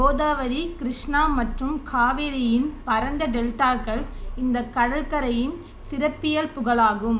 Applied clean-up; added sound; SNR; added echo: none; Purr; 9 dB; none.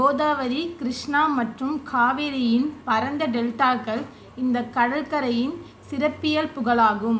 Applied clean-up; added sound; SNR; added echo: none; none; none; none.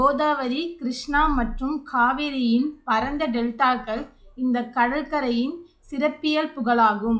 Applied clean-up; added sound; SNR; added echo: classical method log-MMSE.